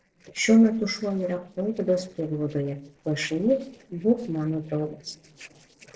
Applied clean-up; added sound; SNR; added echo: neural separator model SepFormer DNS4.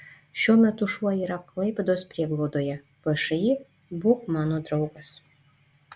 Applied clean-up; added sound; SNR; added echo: none; none; none; none.